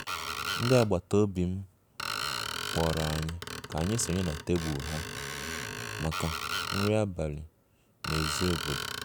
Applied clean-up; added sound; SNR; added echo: none; Screech; 5 dB; none.